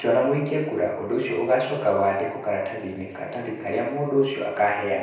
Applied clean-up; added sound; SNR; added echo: none; none; none; reverberation time 0.9 s.